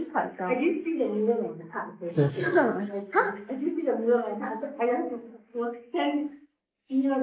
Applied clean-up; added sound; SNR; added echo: neural mask model Resemble Enhance denoiser.